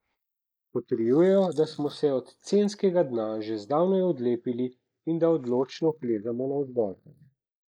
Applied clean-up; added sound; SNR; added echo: neural mask model Resemble Enhance denoiser.